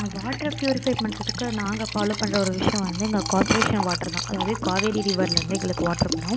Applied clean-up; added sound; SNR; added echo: none; Liquid; 4 dB; none.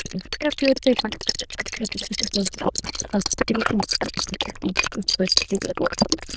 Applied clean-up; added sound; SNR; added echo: neural diffusion model UNIVERSE++.